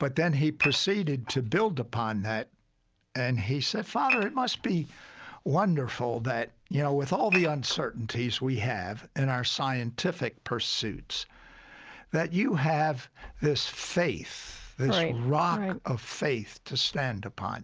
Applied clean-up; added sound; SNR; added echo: none; Dishes, pots, and pans / Glass; 1 dB; none.